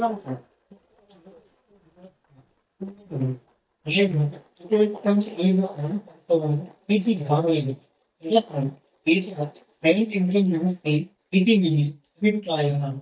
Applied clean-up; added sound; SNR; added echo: neural mask model DeepFilterNet 3.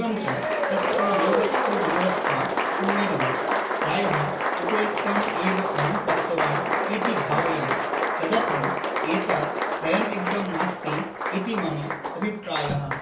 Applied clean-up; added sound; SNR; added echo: none; Applause; -3 dB; reverberation time 0.4 s.